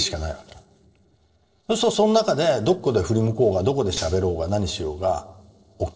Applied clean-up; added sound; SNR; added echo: neural separator model SepFormer DNS4.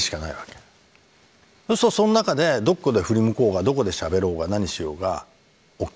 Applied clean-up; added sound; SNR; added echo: none; none; none; none.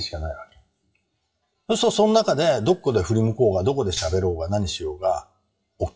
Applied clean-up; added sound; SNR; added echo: classical method WPE with log-MMSE.